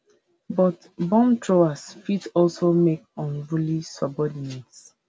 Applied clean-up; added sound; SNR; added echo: none; none; none; none.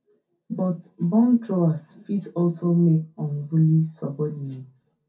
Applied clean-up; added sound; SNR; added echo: none; none; none; reverberation time 0.3 s.